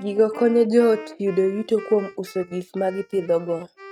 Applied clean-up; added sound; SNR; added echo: neural mask model RNNoise.